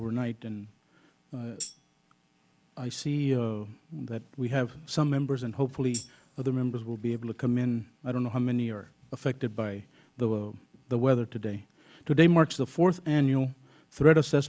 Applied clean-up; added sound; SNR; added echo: none; Tambourine; 15 dB; none.